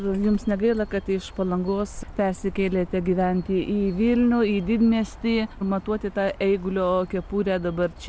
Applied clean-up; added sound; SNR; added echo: none; none; none; none.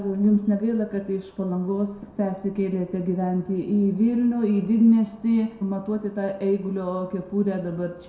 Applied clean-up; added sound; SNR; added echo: none; none; none; reverberation time 0.6 s.